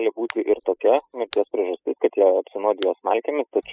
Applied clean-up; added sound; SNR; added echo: classical method spectral subtraction.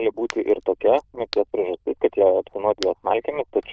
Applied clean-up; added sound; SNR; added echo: neural diffusion model UNIVERSE++.